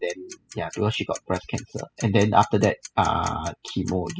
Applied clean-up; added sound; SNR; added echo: classical method spectral subtraction.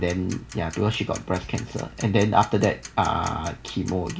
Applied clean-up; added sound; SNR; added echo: none; Tick-tock; 17 dB; none.